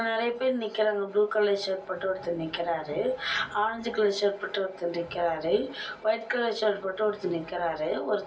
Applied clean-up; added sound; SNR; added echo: none; none; none; reverberation time 0.3 s.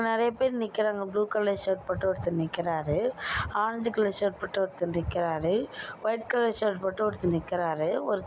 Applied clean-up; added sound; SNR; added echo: none; none; none; none.